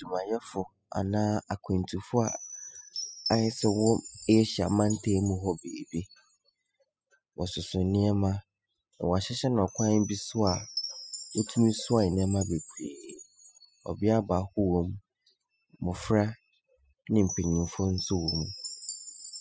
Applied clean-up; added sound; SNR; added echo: classical method spectral subtraction.